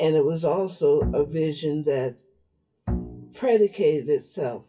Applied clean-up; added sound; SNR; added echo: classical method WPE with log-MMSE.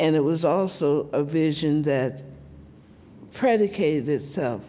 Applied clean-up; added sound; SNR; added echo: none; none; none; none.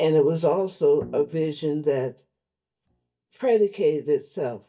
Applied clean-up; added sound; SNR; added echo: neural mask model DeepFilterNet 3.